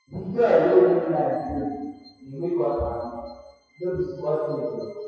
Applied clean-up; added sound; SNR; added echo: classical method WPE with log-MMSE.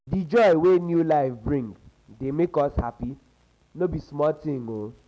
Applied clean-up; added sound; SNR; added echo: none; none; none; none.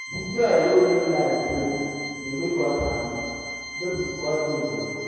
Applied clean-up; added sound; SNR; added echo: none; Organ; 10 dB; reverberation time 2.2 s.